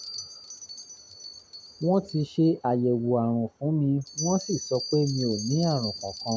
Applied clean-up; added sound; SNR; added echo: none; Bell; 10 dB; none.